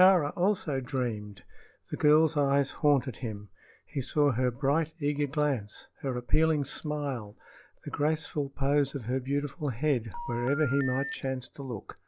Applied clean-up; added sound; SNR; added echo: none; Telephone; 10 dB; none.